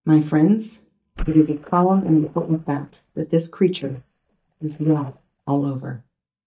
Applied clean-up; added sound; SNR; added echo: neural mask model DeepFilterNet 3.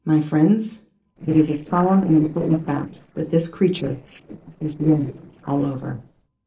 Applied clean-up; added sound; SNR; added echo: neural separator model SepFormer DNS4.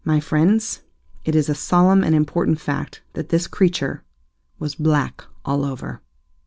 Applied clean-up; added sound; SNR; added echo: none; none; none; none.